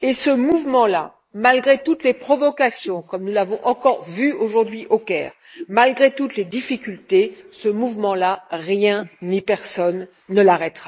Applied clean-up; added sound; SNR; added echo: neural mask model Resemble Enhance denoiser.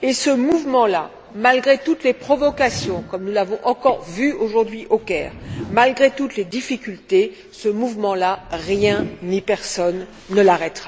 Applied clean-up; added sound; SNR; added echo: none; Whoosh, swoosh, swish; 18 dB; none.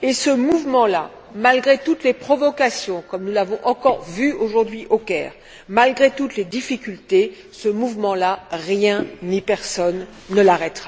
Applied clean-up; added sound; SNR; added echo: none; none; none; none.